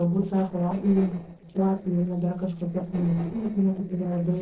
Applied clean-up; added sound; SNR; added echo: neural separator model SepFormer DNS4.